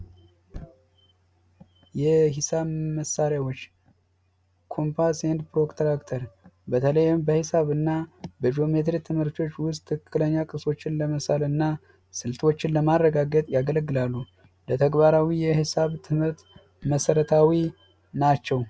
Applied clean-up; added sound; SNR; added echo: none; none; none; none.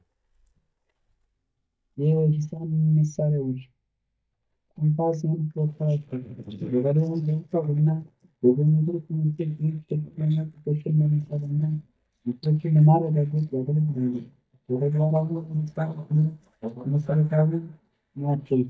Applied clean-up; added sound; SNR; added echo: neural mask model DeepFilterNet 3.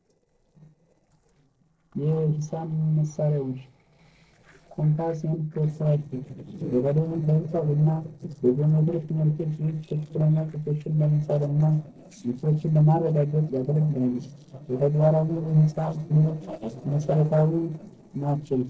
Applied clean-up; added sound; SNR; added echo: neural separator model SepFormer DNS4.